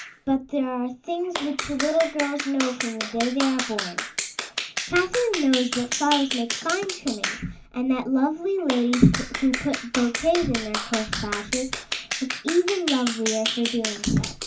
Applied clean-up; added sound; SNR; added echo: none; Clapping; 6 dB; reverberation time 0.3 s.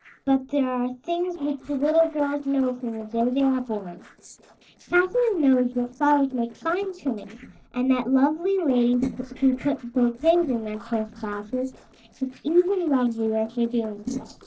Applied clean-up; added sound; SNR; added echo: neural separator model SepFormer DNS4.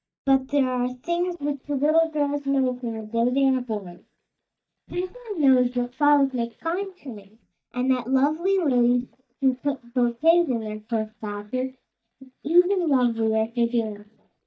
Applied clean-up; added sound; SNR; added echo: neural mask model DeepFilterNet 3.